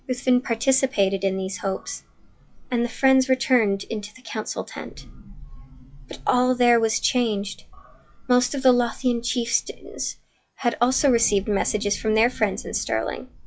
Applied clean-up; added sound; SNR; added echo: classical method log-MMSE.